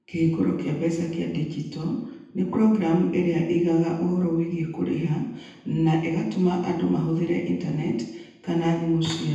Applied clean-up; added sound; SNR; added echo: none; none; none; reverberation time 0.9 s.